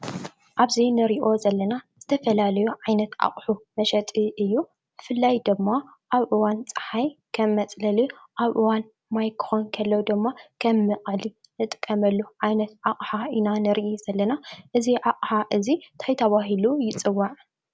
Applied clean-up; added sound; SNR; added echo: none; none; none; none.